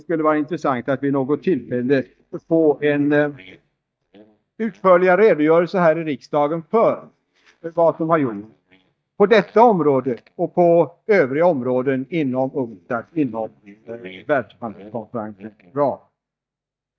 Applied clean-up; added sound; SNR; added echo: neural mask model DeepFilterNet 3.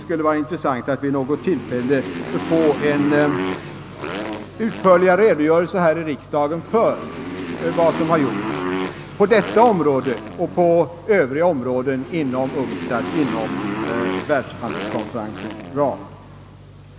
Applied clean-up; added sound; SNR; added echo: none; Motorcycle; 9 dB; none.